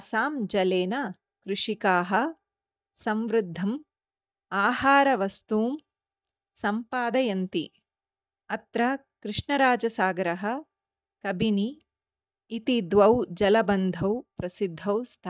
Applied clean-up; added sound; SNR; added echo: neural mask model DeepFilterNet 3.